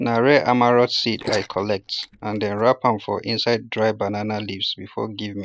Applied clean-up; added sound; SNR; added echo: neural mask model Resemble Enhance denoiser.